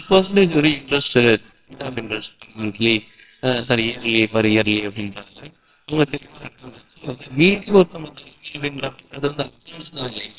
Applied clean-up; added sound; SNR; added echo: neural separator model SepFormer WHAMR!.